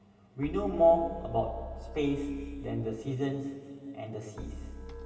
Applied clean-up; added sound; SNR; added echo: none; Keyboard (musical); 12 dB; reverberation time 2.3 s.